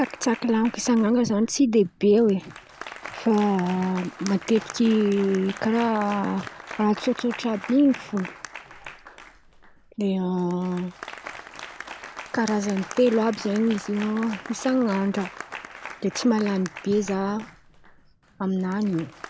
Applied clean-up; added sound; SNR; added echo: none; Applause; 16 dB; none.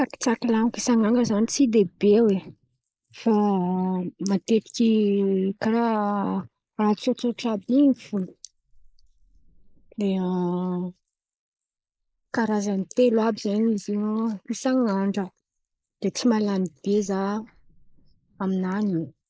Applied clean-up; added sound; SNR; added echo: neural mask model Resemble Enhance denoiser.